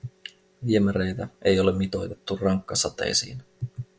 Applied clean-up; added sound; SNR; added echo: none; none; none; none.